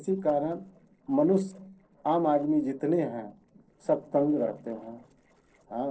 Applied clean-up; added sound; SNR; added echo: neural separator model SepFormer DNS4.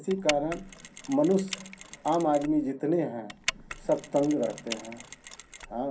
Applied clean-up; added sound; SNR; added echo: none; Mechanisms; 11 dB; reverberation time 0.3 s.